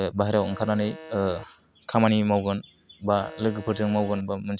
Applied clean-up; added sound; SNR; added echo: none; Alarm; 17 dB; none.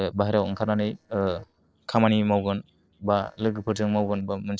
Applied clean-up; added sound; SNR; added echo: neural separator model SepFormer DNS4.